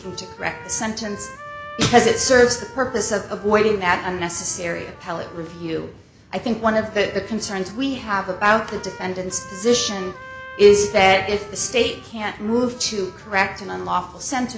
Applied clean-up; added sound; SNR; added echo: none; Trumpet; 19 dB; none.